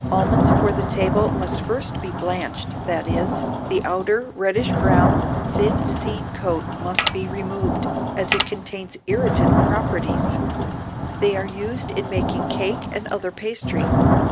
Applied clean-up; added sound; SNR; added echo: none; Thunder / Rain + Mechanisms; -4 dB; none.